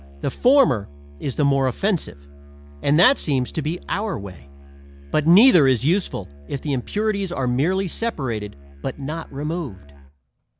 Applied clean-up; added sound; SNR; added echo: none; Musical instrument; 19 dB; none.